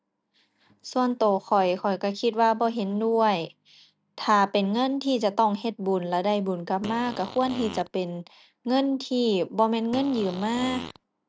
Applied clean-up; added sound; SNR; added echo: none; Fart; 13 dB; none.